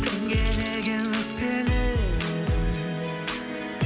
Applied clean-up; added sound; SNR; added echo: none; Keys jangling; 17 dB; none.